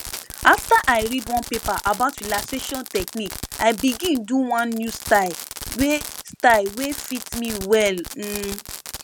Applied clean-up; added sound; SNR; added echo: none; Fireworks; 11 dB; none.